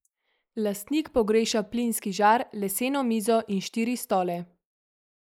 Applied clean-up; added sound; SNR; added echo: neural mask model Resemble Enhance denoiser.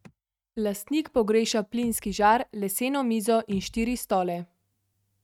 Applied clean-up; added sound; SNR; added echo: neural mask model RNNoise.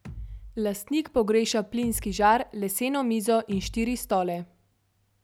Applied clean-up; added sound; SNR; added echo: none; Bass drum; 17 dB; none.